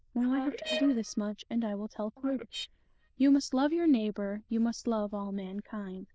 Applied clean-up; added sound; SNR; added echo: neural diffusion model UNIVERSE++.